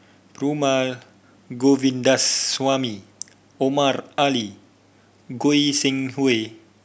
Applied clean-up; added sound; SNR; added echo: none; none; none; none.